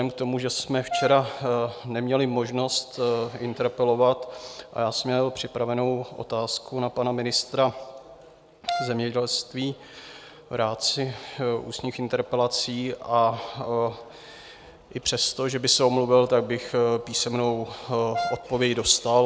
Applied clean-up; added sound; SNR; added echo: none; Brass instrument; 7 dB; none.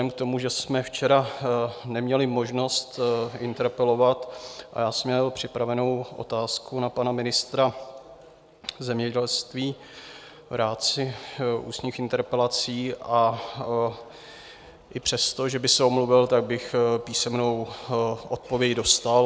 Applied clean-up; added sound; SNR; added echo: none; none; none; none.